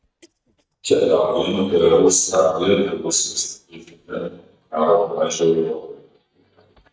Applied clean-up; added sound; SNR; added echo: neural mask model DeepFilterNet 3.